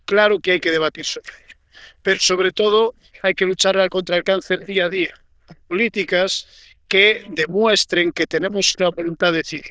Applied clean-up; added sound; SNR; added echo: neural diffusion model UNIVERSE++.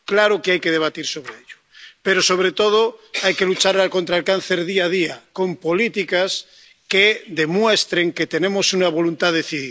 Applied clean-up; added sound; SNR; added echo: none; none; none; none.